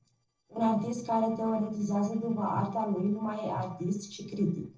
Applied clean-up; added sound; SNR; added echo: neural separator model SepFormer DNS4.